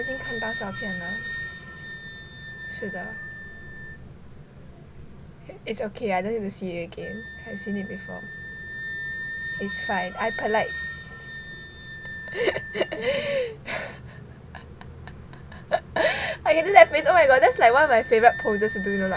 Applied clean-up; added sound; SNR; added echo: none; Wind instrument, woodwind instrument; 12 dB; none.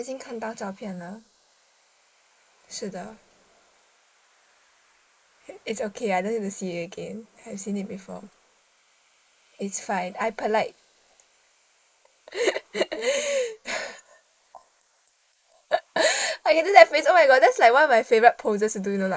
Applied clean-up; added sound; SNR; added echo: neural mask model Resemble Enhance denoiser.